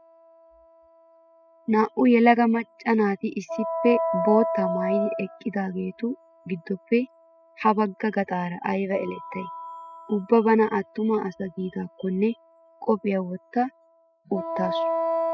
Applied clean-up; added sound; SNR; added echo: classical method spectral subtraction.